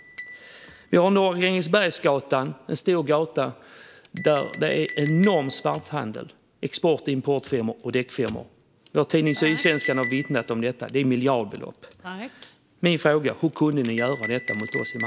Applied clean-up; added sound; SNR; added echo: none; Chink, clink; 13 dB; none.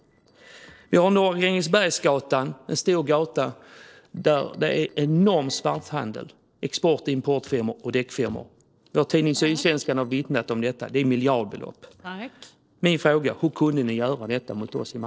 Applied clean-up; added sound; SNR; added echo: neural separator model SepFormer DNS4.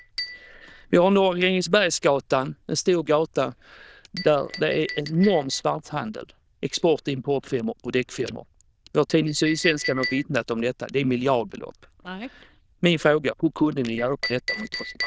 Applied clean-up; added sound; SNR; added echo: neural diffusion model UNIVERSE++.